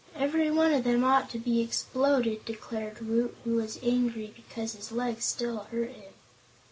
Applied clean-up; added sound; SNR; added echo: none; none; none; none.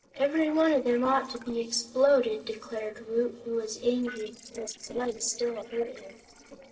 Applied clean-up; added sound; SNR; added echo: neural separator model SepFormer DNS4.